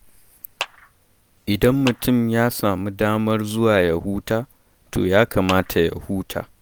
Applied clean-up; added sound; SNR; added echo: none; Clapping; 15 dB; none.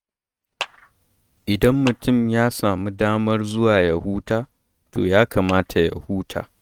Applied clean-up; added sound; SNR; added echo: neural mask model RNNoise.